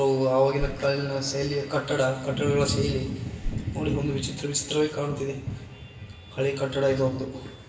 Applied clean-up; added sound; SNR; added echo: none; Bird; 13 dB; reverberation time 1.0 s.